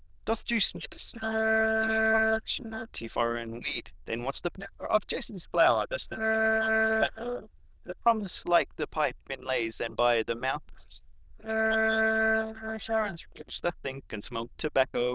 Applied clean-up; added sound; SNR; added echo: neural diffusion model UNIVERSE++.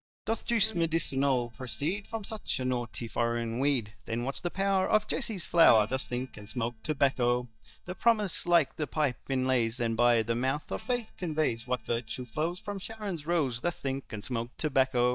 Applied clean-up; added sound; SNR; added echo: neural mask model DeepFilterNet 3.